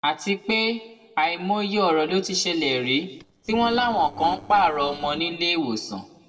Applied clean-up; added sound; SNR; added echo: neural separator model SepFormer DNS4.